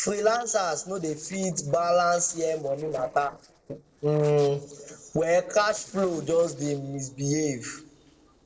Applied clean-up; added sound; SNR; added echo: neural separator model SepFormer DNS4.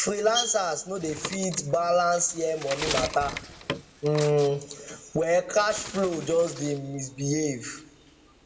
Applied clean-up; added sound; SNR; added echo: none; Bird; 11 dB; reverberation time 0.7 s.